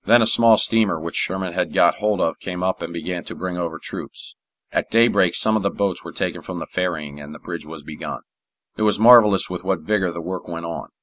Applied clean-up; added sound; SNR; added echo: none; none; none; none.